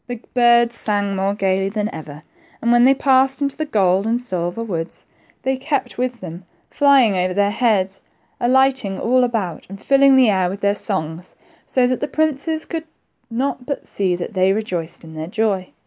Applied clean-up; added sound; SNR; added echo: none; none; none; none.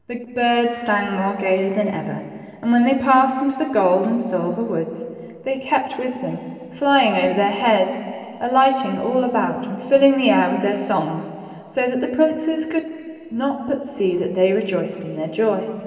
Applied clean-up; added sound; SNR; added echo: none; none; none; reverberation time 2.9 s.